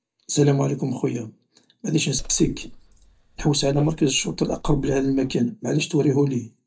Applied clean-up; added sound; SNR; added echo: neural mask model DeepFilterNet 3.